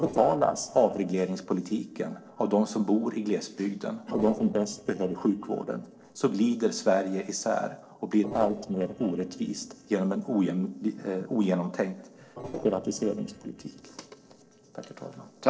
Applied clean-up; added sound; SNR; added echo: neural separator model SepFormer DNS4.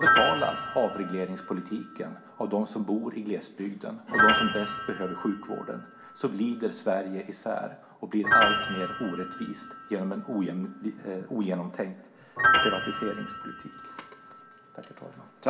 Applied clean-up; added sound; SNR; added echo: none; Piano; -1 dB; reverberation time 0.3 s.